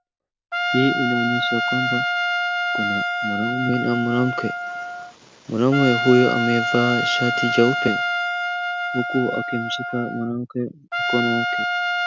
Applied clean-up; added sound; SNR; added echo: none; Trumpet; 1 dB; none.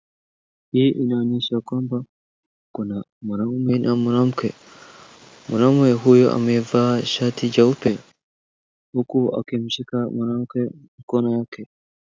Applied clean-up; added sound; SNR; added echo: none; none; none; none.